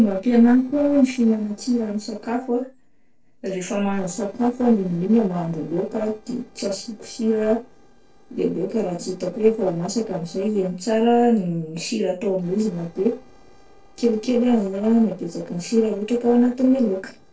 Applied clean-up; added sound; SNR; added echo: neural separator model SepFormer DNS4.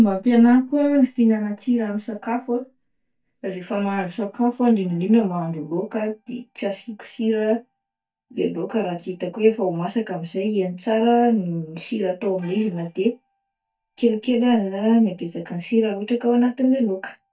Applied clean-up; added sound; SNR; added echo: neural mask model DeepFilterNet 3.